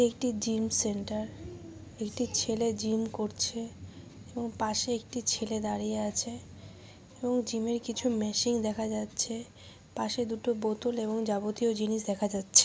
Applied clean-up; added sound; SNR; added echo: none; none; none; none.